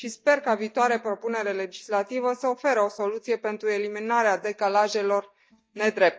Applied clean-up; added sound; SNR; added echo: neural mask model DeepFilterNet 3.